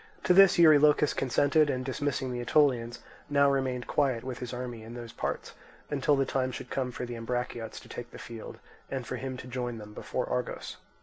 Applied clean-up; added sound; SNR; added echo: none; none; none; none.